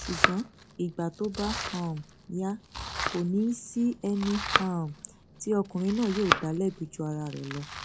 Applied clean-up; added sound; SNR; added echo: none; Domestic sounds, home sounds; 3 dB; none.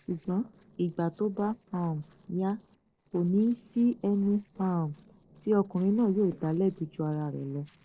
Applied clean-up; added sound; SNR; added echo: neural separator model SepFormer DNS4.